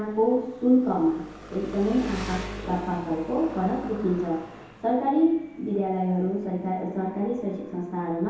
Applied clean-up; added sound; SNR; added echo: none; Engine; 16 dB; reverberation time 2.2 s.